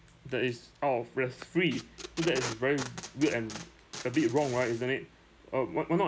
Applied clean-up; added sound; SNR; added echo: none; Packing tape, duct tape; 11 dB; none.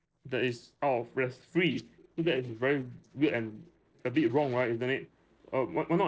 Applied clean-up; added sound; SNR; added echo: neural separator model SepFormer DNS4.